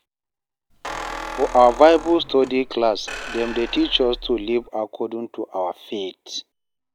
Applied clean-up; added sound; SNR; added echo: none; Squeak; 12 dB; none.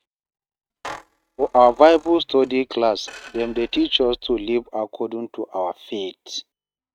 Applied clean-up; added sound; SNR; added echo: neural mask model RNNoise.